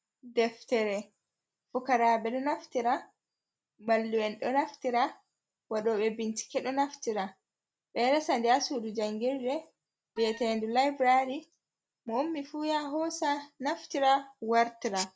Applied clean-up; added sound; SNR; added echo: none; Wind instrument, woodwind instrument; 19 dB; none.